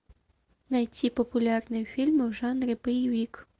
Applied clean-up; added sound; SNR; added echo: none; none; none; none.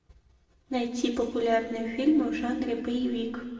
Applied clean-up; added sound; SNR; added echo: none; none; none; reverberation time 1.7 s.